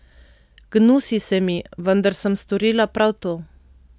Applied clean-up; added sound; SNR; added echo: none; none; none; none.